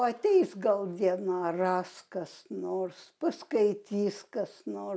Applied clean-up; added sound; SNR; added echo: none; none; none; none.